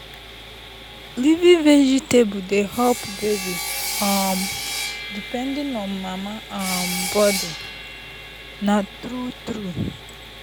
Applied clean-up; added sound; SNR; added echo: none; Sawing; 9 dB; none.